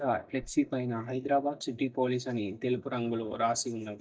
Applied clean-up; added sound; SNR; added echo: neural mask model DeepFilterNet 3.